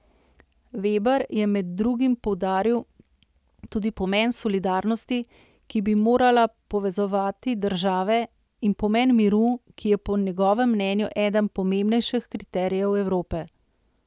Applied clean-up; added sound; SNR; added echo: none; none; none; none.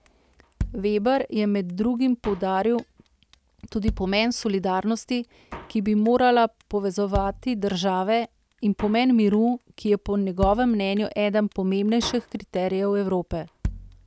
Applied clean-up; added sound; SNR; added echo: none; Drum kit; 14 dB; none.